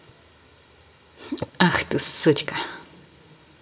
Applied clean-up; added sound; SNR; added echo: none; none; none; reverberation time 1.0 s.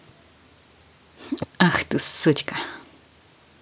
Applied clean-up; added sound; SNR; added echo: none; none; none; none.